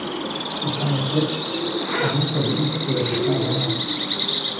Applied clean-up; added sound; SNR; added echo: none; Bird vocalization, bird call, bird song; -2 dB; reverberation time 0.8 s.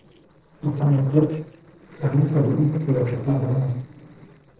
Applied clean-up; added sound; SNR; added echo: neural separator model SepFormer DNS4.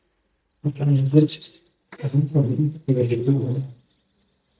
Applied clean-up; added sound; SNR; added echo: neural mask model DeepFilterNet 3.